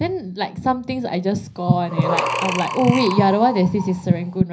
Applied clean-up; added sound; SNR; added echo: none; Breathing; 2 dB; reverberation time 0.5 s.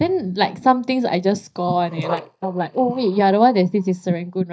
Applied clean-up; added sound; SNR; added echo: neural mask model DeepFilterNet 3.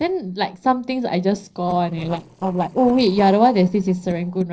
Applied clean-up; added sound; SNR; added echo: neural separator model SepFormer DNS4.